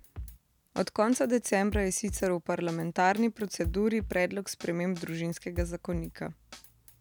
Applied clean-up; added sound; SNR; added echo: none; Drum kit; 12 dB; none.